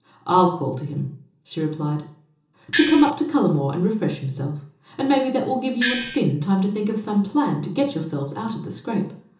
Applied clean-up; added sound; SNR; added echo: none; Gong; 2 dB; reverberation time 1.2 s.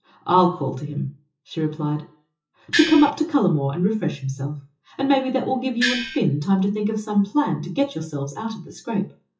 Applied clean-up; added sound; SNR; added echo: classical method WPE with log-MMSE.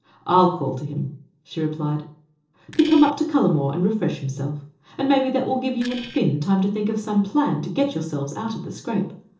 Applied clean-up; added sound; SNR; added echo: neural separator model SepFormer DNS4.